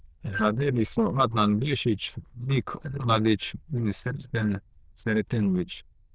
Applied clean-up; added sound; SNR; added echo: neural diffusion model UNIVERSE++.